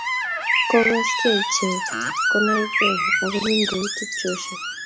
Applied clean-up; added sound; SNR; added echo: none; Screech + Bird; -2 dB; none.